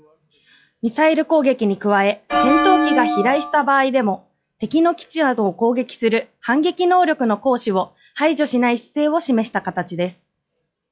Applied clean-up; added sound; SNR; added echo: classical method log-MMSE.